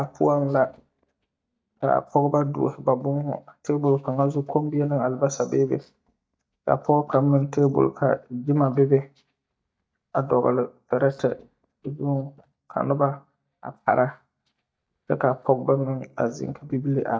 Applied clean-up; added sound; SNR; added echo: neural mask model DeepFilterNet 3.